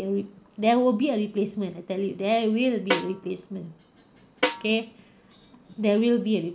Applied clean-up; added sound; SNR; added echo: none; Snare drum; 6 dB; none.